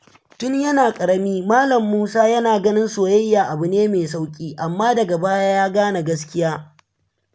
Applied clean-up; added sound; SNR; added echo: none; none; none; none.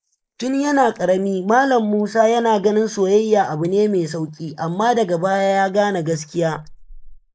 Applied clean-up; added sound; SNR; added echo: neural mask model Resemble Enhance denoiser.